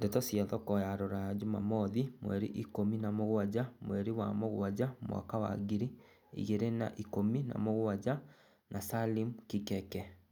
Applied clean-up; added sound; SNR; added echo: none; none; none; none.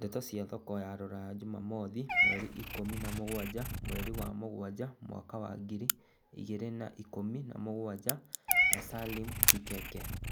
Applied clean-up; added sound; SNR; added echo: none; Meow / Purr + Crack; -4 dB; none.